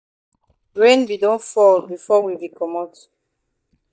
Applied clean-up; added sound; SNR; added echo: neural mask model DeepFilterNet 3.